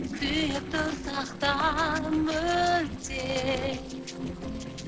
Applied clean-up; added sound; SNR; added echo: neural separator model SepFormer DNS4.